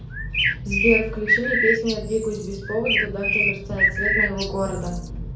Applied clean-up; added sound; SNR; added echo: none; Bird; -1 dB; reverberation time 0.6 s.